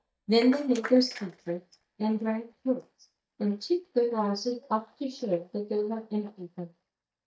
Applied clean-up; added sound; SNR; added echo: neural mask model DeepFilterNet 3.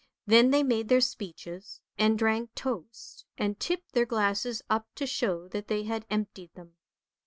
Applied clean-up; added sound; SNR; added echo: none; none; none; none.